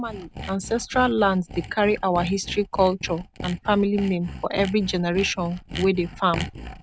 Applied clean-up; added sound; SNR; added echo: none; Sawing; 12 dB; none.